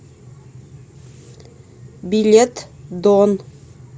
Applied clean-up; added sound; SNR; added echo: none; none; none; none.